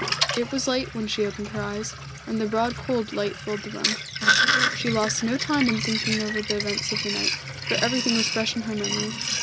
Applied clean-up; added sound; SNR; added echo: none; Sink (filling or washing); 0 dB; none.